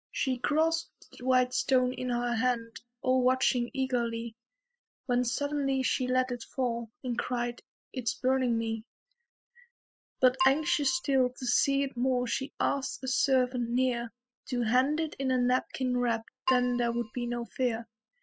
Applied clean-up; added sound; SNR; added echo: classical method spectral subtraction.